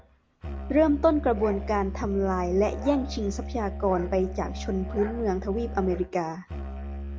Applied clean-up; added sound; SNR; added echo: none; Musical instrument; 8 dB; none.